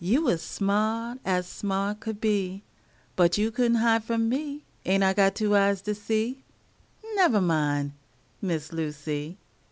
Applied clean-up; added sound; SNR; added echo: none; none; none; none.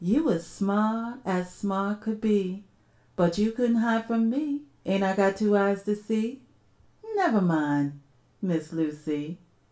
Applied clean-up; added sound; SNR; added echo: none; none; none; reverberation time 0.3 s.